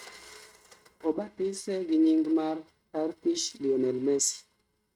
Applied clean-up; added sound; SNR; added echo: neural mask model RNNoise.